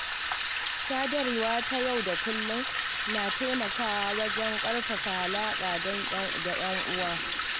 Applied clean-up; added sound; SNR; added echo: none; Sink (filling or washing) / Water tap, faucet; -2 dB; none.